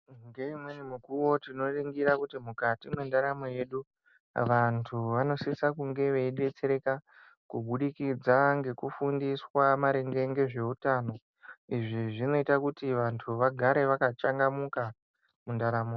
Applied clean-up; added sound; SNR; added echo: none; none; none; none.